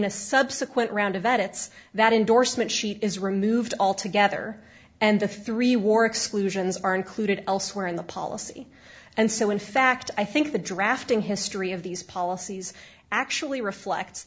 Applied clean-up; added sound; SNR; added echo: none; none; none; none.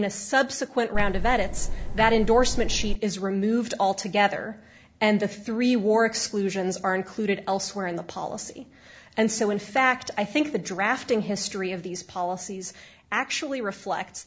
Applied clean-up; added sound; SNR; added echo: none; Tick-tock; -1 dB; none.